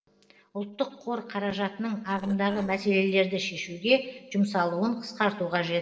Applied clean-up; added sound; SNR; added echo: neural separator model SepFormer DNS4.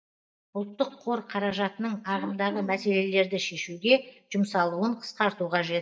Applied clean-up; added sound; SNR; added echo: neural mask model DeepFilterNet 3.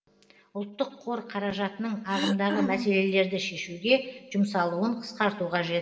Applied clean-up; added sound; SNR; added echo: none; Cough; 4 dB; reverberation time 2.5 s.